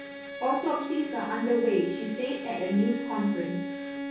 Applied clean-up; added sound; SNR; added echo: none; Bowed string instrument; 7 dB; reverberation time 0.6 s.